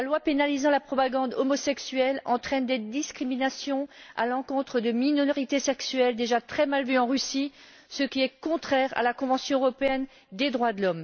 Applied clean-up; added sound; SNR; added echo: none; none; none; none.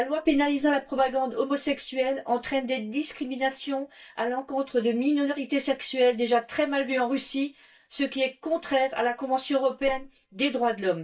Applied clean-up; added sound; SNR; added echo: neural mask model DeepFilterNet 3.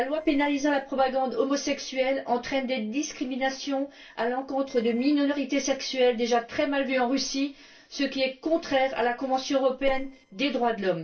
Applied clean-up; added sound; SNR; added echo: neural separator model SepFormer DNS4.